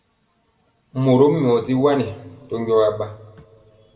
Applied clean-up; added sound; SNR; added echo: none; none; none; reverberation time 1.3 s.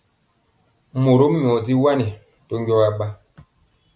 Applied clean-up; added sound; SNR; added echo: none; none; none; none.